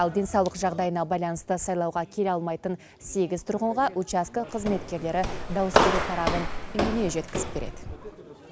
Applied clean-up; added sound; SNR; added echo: none; Walk, footsteps; 0 dB; none.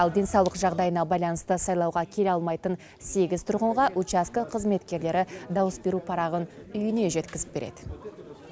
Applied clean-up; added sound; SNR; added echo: none; none; none; none.